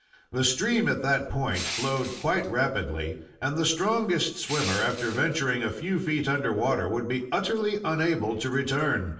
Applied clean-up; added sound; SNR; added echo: none; Crushing; 11 dB; reverberation time 0.6 s.